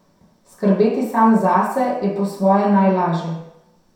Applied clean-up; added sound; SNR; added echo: none; none; none; reverberation time 0.7 s.